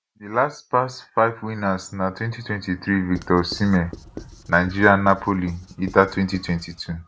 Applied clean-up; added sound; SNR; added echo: none; Writing; 19 dB; none.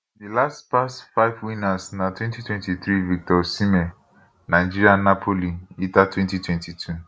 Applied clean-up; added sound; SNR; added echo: none; none; none; none.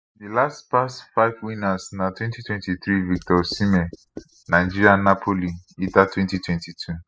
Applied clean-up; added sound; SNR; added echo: classical method spectral subtraction.